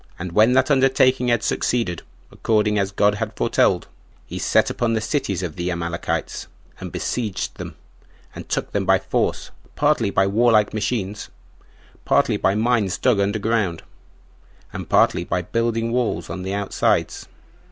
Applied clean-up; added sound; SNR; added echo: none; none; none; none.